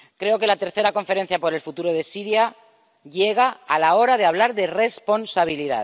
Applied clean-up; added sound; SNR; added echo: none; none; none; none.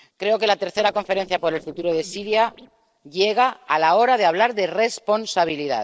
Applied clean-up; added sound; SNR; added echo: neural separator model SepFormer DNS4.